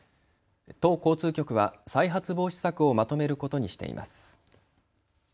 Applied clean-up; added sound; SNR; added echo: none; none; none; none.